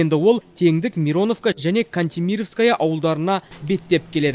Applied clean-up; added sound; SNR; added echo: none; none; none; none.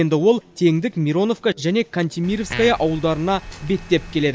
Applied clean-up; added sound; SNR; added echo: none; Engine + Fart; 14 dB; none.